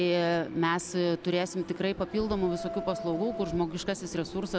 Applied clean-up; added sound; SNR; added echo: none; Wind instrument, woodwind instrument; 12 dB; none.